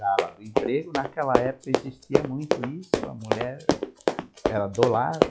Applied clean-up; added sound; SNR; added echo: classical method log-MMSE.